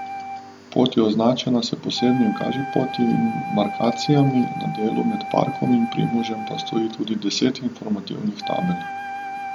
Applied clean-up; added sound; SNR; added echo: none; Wind instrument, woodwind instrument; 10 dB; none.